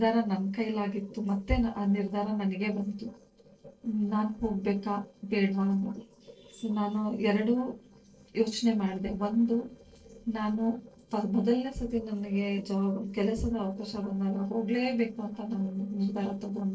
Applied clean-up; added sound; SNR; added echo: neural separator model SepFormer DNS4.